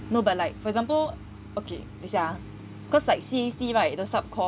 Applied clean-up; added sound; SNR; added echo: none; Bass guitar; 19 dB; none.